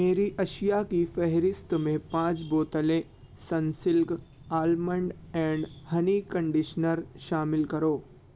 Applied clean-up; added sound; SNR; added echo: none; none; none; none.